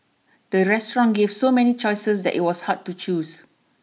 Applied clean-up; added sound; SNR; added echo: none; none; none; none.